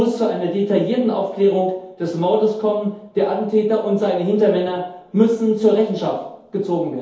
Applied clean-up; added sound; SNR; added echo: none; none; none; reverberation time 0.8 s.